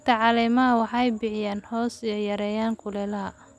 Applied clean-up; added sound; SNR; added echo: none; none; none; none.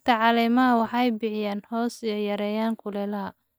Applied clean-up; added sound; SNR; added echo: neural mask model DeepFilterNet 3.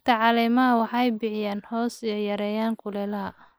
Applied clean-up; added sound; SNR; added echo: neural mask model Resemble Enhance denoiser.